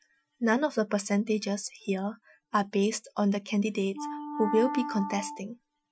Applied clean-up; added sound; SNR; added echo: classical method Wiener filter.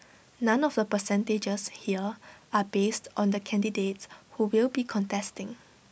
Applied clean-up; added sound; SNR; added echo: none; none; none; none.